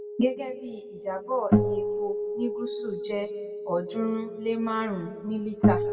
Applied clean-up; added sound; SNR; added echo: none; Acoustic guitar; -1 dB; reverberation time 1.3 s.